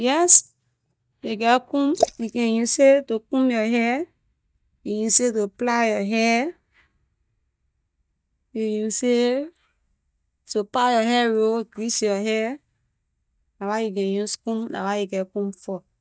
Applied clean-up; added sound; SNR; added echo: neural mask model DeepFilterNet 3.